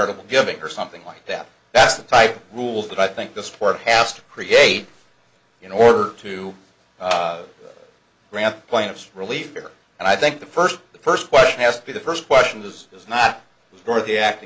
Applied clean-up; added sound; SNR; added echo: none; none; none; none.